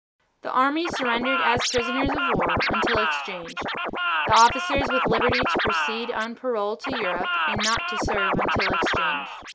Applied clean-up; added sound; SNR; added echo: none; Scratching (performance technique); -2 dB; none.